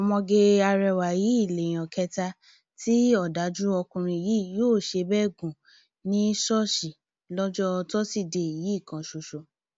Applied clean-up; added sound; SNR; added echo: none; none; none; none.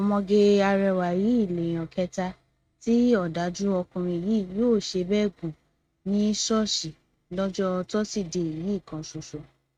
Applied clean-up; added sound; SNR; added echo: neural mask model RNNoise.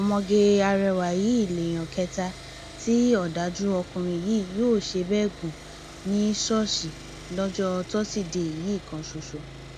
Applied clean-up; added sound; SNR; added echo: none; Sawing; 16 dB; none.